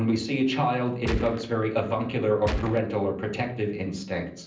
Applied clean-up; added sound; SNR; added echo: none; Gunshot, gunfire; 4 dB; reverberation time 0.6 s.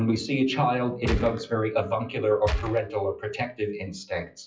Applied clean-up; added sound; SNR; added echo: classical method WPE with log-MMSE.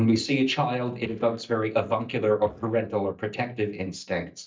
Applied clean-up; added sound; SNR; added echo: neural mask model DeepFilterNet 3.